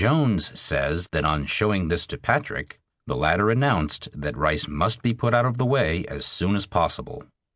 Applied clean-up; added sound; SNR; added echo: none; none; none; none.